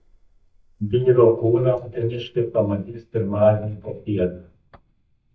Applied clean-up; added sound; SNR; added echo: neural mask model DeepFilterNet 3.